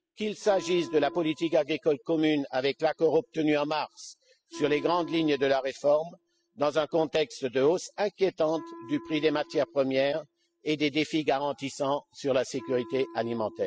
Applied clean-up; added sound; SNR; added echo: classical method spectral subtraction.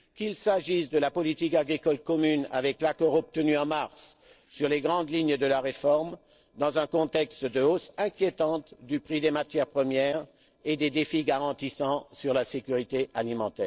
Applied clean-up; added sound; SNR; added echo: neural separator model SepFormer DNS4.